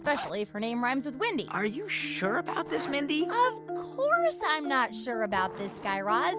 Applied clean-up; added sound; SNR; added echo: none; Bowed string instrument + Zipper (clothing); 17 dB; none.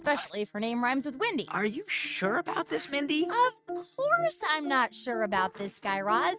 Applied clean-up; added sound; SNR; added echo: neural mask model RNNoise.